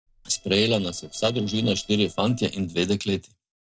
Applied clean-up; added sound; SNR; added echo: neural separator model SepFormer DNS4.